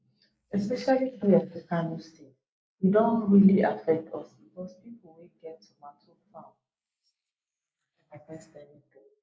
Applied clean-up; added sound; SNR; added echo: neural mask model Resemble Enhance denoiser.